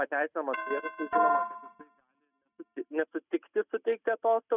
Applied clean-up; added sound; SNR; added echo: neural mask model RNNoise.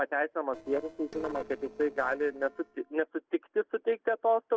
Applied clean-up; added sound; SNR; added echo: neural separator model SepFormer DNS4.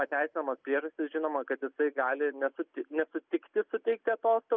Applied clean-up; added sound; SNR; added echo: none; none; none; none.